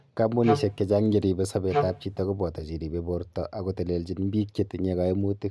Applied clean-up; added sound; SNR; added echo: none; Wind instrument, woodwind instrument; 2 dB; none.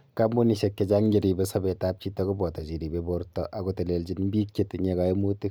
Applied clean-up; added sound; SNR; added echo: none; none; none; none.